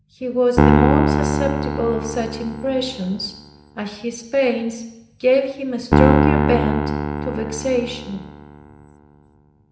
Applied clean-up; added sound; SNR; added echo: none; Piano; -2 dB; reverberation time 0.9 s.